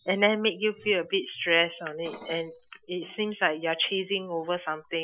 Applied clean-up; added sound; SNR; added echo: classical method Wiener filter.